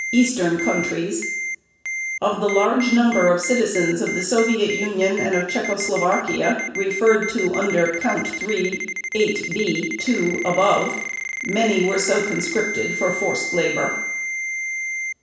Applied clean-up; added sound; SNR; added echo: none; Ringtone; 7 dB; reverberation time 0.7 s.